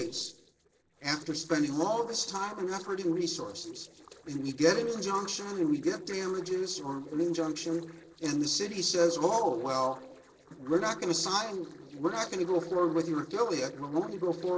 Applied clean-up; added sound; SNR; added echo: neural separator model SepFormer DNS4.